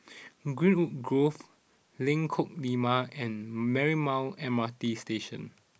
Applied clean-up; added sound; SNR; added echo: none; none; none; none.